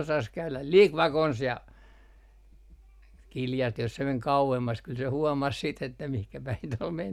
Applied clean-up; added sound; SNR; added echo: none; none; none; none.